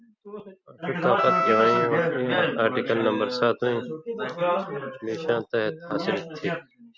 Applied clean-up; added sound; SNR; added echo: none; Wind instrument, woodwind instrument; 0 dB; none.